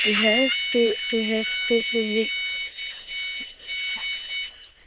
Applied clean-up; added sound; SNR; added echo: neural diffusion model UNIVERSE++.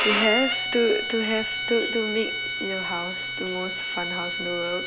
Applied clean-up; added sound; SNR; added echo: none; Bowed string instrument; 1 dB; none.